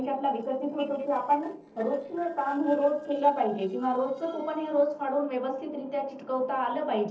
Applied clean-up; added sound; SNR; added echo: neural separator model SepFormer DNS4.